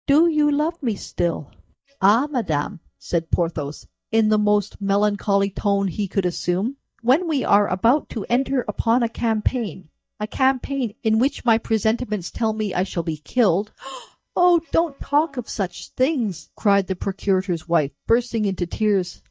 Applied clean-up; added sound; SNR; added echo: neural mask model DeepFilterNet 3.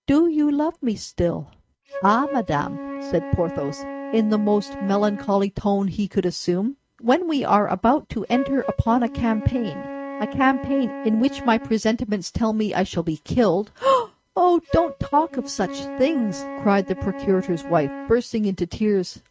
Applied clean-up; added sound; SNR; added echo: neural mask model RNNoise.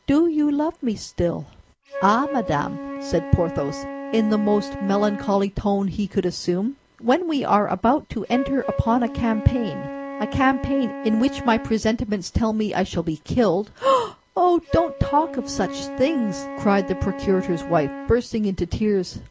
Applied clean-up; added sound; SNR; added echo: none; Wind instrument, woodwind instrument; 12 dB; none.